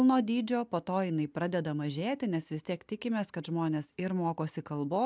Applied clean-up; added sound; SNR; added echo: none; none; none; none.